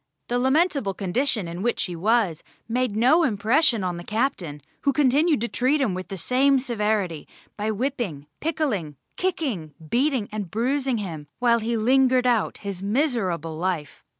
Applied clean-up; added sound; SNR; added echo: none; none; none; none.